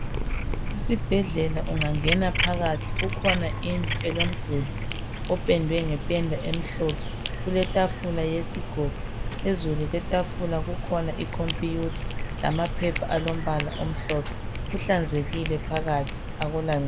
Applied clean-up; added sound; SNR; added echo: none; Cat; 1 dB; none.